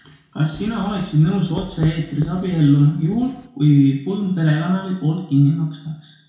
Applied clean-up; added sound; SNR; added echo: none; Writing; 18 dB; reverberation time 0.6 s.